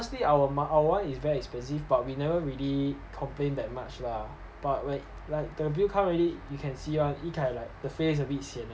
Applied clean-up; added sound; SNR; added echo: none; none; none; none.